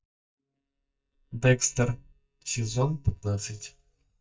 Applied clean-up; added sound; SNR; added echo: neural mask model DeepFilterNet 3.